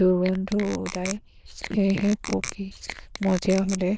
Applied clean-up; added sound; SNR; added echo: neural diffusion model UNIVERSE++.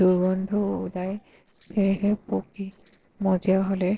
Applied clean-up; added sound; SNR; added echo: neural separator model SepFormer DNS4.